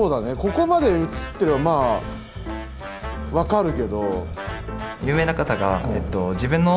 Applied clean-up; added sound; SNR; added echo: none; Breathing; 20 dB; none.